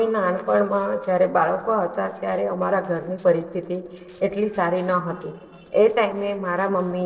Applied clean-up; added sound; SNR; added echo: neural separator model SepFormer DNS4.